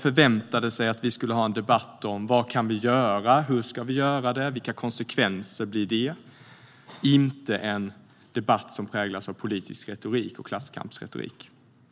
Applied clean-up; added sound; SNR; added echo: none; none; none; none.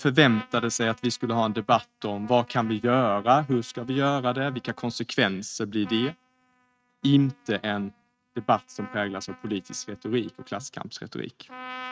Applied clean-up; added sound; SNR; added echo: neural mask model RNNoise.